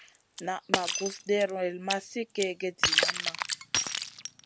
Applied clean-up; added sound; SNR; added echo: none; Shatter + Drip; -1 dB; none.